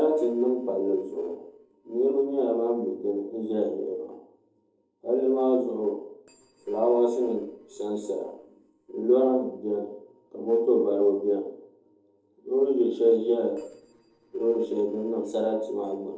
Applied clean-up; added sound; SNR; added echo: neural separator model SepFormer DNS4.